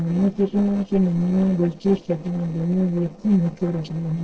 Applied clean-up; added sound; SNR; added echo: neural separator model SepFormer DNS4.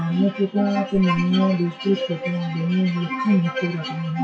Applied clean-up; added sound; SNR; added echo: classical method WPE with log-MMSE.